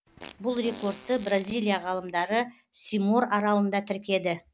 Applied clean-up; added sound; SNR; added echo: none; Fart; 18 dB; none.